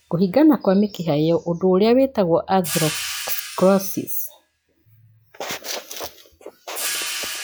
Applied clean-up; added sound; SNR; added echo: classical method log-MMSE.